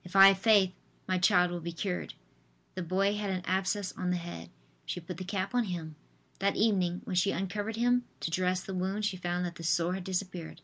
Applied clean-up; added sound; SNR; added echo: none; none; none; none.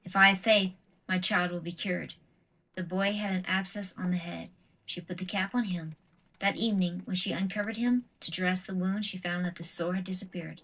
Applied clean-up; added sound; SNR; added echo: neural separator model SepFormer DNS4.